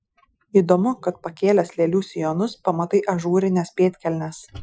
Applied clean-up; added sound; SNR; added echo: classical method Wiener filter.